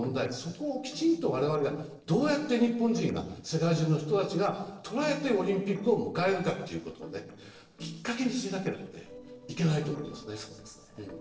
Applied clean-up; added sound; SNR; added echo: neural separator model SepFormer DNS4.